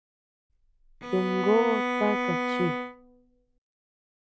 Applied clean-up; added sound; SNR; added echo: none; Bowed string instrument; 0 dB; none.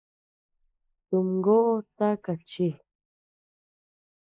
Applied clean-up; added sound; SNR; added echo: neural mask model Resemble Enhance denoiser.